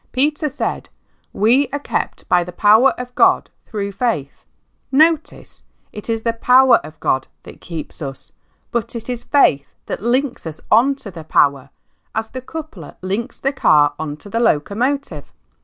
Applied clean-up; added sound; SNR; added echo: none; none; none; none.